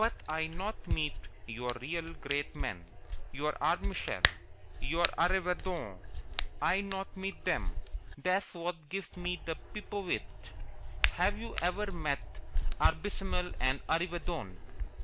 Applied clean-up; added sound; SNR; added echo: none; Hands; -1 dB; none.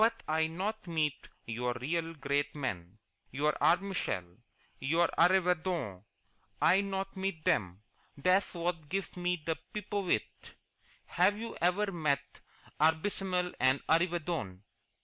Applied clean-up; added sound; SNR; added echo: none; none; none; none.